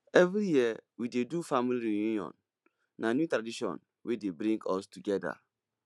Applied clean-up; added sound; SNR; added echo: none; none; none; none.